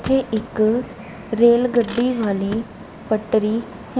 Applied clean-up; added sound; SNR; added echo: none; Motor vehicle (road); 19 dB; none.